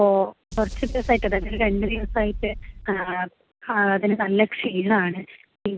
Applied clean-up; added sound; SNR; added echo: none; Boom; 8 dB; none.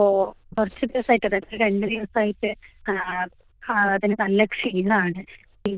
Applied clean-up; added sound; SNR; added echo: neural diffusion model UNIVERSE++.